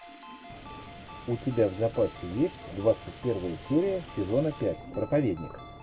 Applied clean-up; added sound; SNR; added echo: none; Sink (filling or washing) / Liquid + Ringtone; 16 dB; none.